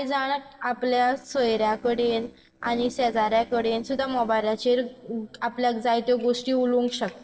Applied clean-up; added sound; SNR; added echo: neural separator model SepFormer DNS4.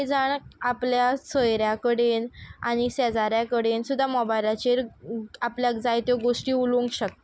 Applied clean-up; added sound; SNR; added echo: none; none; none; none.